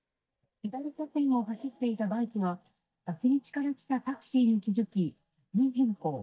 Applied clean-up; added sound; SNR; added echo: neural mask model DeepFilterNet 3.